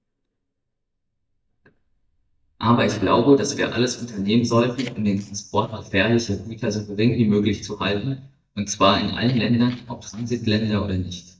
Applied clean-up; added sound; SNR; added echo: neural mask model DeepFilterNet 3.